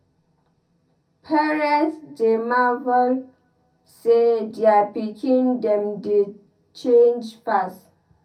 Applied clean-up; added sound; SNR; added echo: none; none; none; reverberation time 0.3 s.